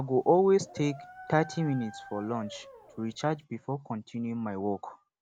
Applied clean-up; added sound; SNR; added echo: none; Dog; 18 dB; none.